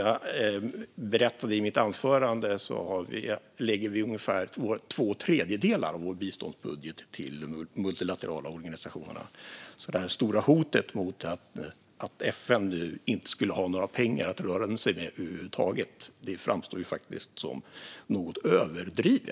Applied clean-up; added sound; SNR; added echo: none; none; none; none.